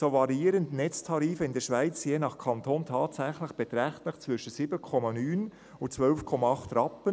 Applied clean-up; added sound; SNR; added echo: none; none; none; none.